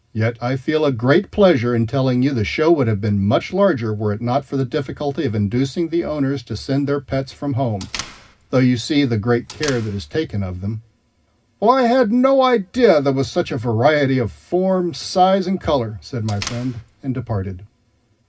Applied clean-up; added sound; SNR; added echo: none; Door; 17 dB; reverberation time 0.4 s.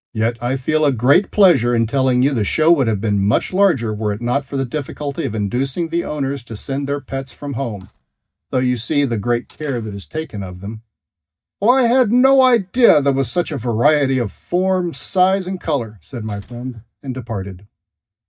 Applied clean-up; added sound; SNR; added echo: neural mask model DeepFilterNet 3.